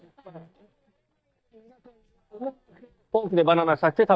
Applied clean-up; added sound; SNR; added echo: neural mask model DeepFilterNet 3.